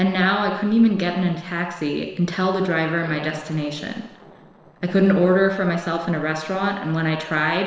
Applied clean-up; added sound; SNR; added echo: neural separator model SepFormer DNS4.